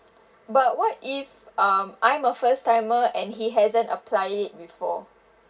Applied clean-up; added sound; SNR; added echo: none; none; none; reverberation time 0.2 s.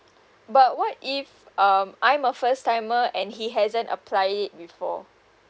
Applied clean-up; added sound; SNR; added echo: none; none; none; none.